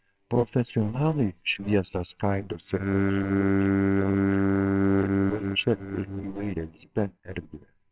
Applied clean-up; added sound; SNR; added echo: neural separator model SepFormer WHAMR!.